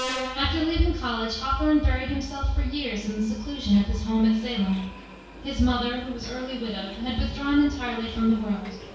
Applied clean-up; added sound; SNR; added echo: none; Subway, metro, underground; 15 dB; reverberation time 0.6 s.